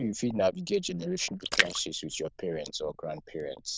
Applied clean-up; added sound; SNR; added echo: neural diffusion model UNIVERSE++.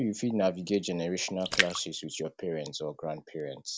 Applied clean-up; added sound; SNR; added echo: none; Splash, splatter; 4 dB; none.